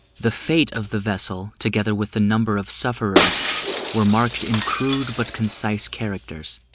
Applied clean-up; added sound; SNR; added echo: none; Shatter; 4 dB; none.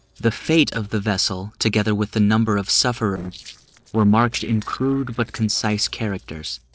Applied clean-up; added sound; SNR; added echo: neural separator model SepFormer DNS4.